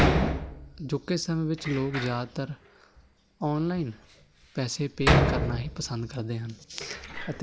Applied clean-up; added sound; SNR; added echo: none; Door; -1 dB; none.